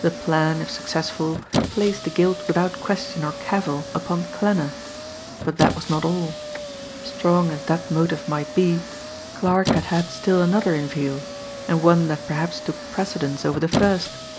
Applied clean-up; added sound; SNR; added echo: none; Squeak; 8 dB; none.